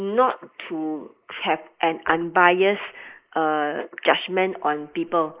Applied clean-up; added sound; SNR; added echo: neural mask model Resemble Enhance denoiser.